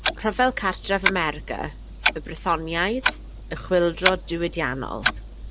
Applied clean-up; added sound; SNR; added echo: none; Clock; 3 dB; none.